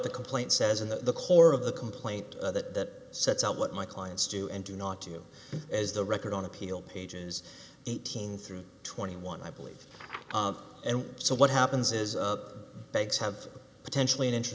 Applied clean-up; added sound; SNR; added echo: none; none; none; none.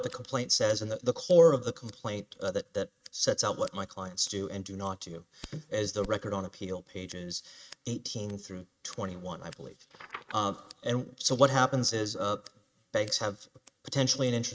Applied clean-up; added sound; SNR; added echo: neural mask model RNNoise.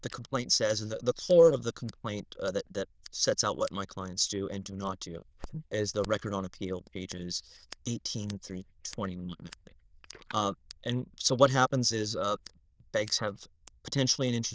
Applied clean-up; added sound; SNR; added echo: neural diffusion model UNIVERSE++.